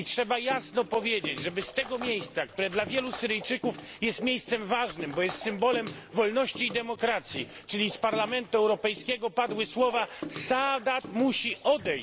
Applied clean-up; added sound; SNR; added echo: none; Cutlery, silverware + Bathtub (filling or washing) / Water / Splash, splatter; 14 dB; none.